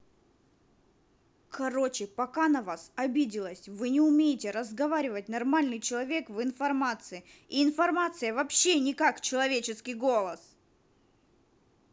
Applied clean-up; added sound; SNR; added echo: none; none; none; none.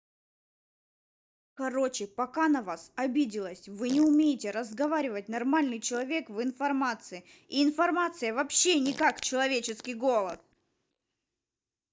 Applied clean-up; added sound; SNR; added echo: neural mask model DeepFilterNet 3.